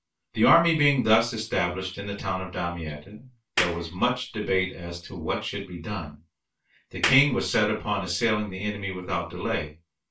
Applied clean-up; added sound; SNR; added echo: none; Clapping; 6 dB; reverberation time 0.2 s.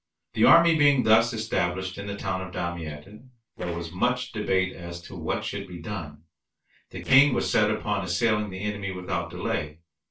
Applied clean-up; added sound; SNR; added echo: neural separator model SepFormer DNS4.